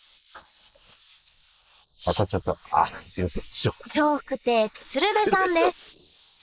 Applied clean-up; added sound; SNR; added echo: neural mask model Resemble Enhance denoiser.